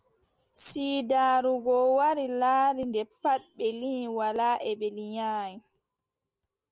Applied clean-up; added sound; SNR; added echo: none; none; none; none.